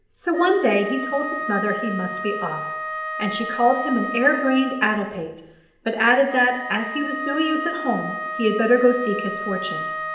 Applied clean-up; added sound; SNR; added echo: none; Wind instrument, woodwind instrument; 7 dB; reverberation time 0.8 s.